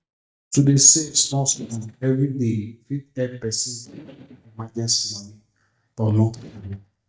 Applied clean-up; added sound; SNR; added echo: neural mask model DeepFilterNet 3.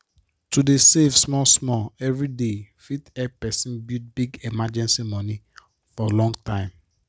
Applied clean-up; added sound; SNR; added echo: none; none; none; none.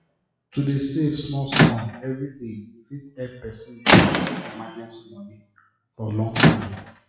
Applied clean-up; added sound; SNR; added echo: classical method WPE with log-MMSE.